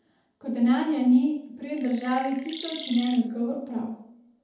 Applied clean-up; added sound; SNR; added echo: none; Chirp, tweet; 14 dB; reverberation time 0.8 s.